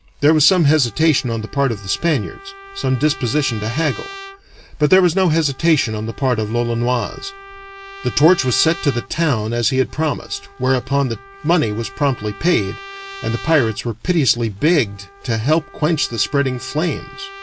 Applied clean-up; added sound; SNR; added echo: none; Trumpet; 18 dB; none.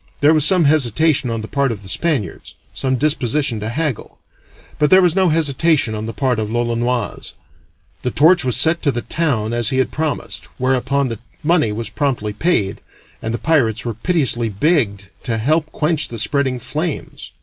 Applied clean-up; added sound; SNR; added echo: none; none; none; none.